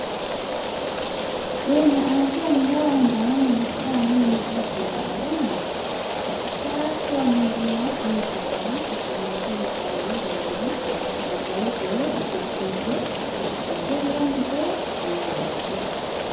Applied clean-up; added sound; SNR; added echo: none; Rain; 1 dB; reverberation time 2.3 s.